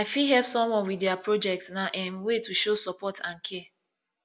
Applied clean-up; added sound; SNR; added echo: none; none; none; none.